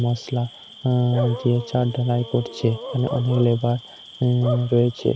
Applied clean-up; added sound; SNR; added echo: none; Bark / Cricket; 13 dB; none.